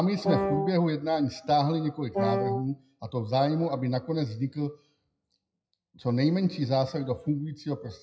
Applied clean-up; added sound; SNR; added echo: classical method WPE with log-MMSE.